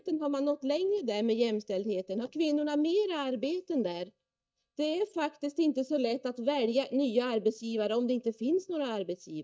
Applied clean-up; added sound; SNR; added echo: neural mask model DeepFilterNet 3.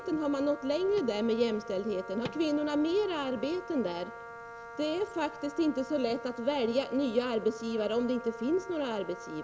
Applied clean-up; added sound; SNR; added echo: none; Wind instrument, woodwind instrument; 14 dB; none.